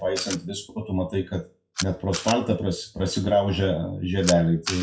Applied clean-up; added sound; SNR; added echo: classical method WPE with log-MMSE.